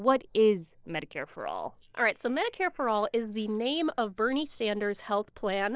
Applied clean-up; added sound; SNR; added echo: neural separator model SepFormer DNS4.